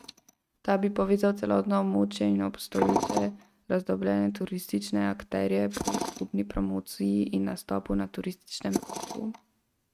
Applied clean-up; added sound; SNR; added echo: neural mask model RNNoise.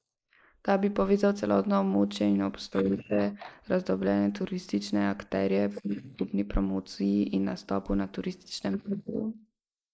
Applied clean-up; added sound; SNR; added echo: neural mask model Resemble Enhance denoiser.